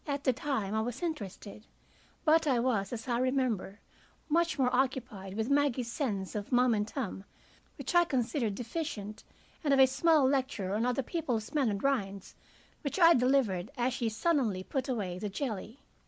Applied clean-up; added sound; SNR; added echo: none; none; none; none.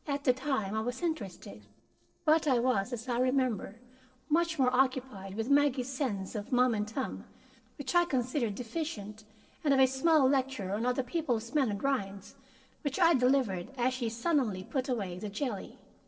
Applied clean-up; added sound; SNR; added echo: neural separator model SepFormer DNS4.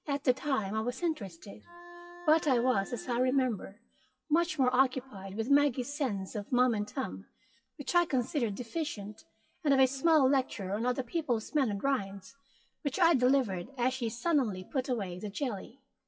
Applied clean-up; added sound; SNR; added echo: classical method WPE with log-MMSE.